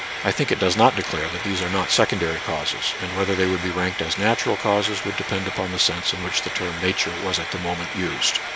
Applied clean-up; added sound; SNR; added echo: none; Frying (food); 6 dB; none.